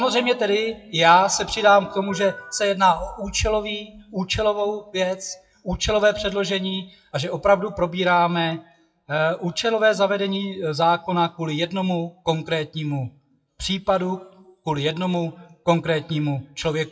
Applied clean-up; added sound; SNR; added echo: classical method WPE with log-MMSE.